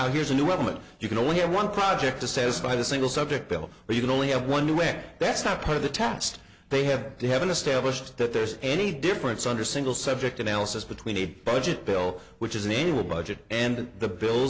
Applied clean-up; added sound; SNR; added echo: none; none; none; none.